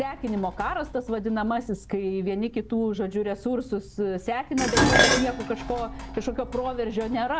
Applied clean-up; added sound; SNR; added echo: none; Dishes, pots, and pans; 2 dB; none.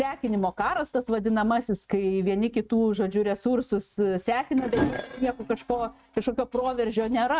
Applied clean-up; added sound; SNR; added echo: neural mask model RNNoise.